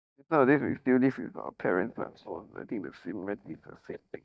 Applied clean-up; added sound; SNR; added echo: neural mask model DeepFilterNet 3.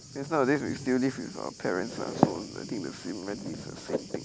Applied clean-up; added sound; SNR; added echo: none; Thunder; 14 dB; none.